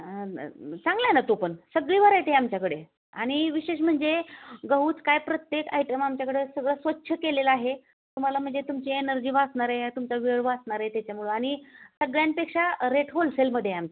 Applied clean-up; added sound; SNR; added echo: none; none; none; none.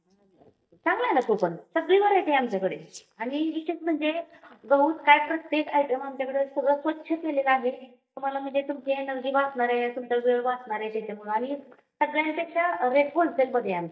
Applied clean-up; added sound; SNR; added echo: neural mask model DeepFilterNet 3.